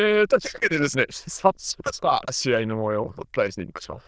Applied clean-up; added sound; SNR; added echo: neural diffusion model UNIVERSE++.